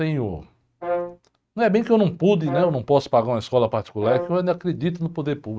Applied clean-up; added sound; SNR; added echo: neural mask model RNNoise.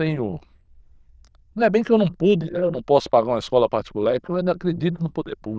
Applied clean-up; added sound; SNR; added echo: neural diffusion model UNIVERSE++.